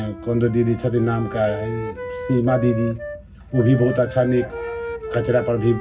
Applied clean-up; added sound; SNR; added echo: none; Wind instrument, woodwind instrument; 10 dB; reverberation time 0.4 s.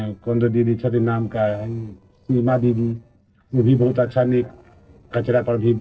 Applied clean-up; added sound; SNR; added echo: neural separator model SepFormer DNS4.